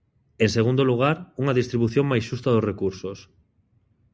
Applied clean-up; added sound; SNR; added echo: none; none; none; none.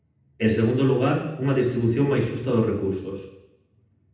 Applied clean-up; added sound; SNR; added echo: none; none; none; reverberation time 0.8 s.